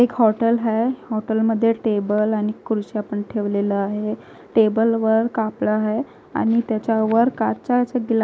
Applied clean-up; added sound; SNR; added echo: none; none; none; none.